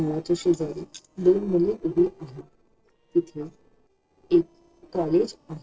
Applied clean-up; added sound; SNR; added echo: neural separator model SepFormer DNS4.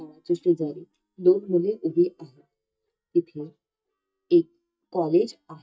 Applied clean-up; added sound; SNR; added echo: neural mask model DeepFilterNet 3.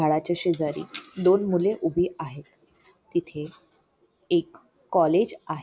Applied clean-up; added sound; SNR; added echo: none; none; none; none.